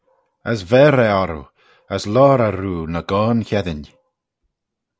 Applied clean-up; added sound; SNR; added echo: none; none; none; none.